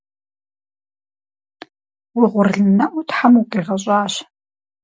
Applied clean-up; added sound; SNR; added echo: none; none; none; none.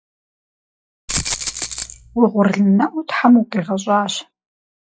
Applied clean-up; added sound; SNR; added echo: classical method log-MMSE.